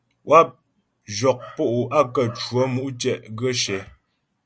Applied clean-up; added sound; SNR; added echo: none; none; none; none.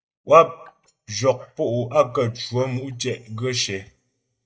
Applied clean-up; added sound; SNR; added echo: neural mask model DeepFilterNet 3.